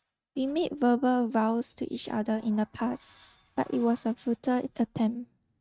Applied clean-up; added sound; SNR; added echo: neural mask model RNNoise.